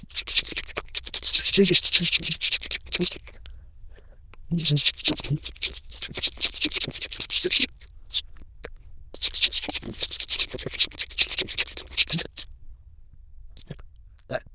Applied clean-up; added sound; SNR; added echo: neural diffusion model UNIVERSE++.